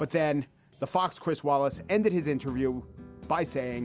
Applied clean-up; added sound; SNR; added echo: none; none; none; none.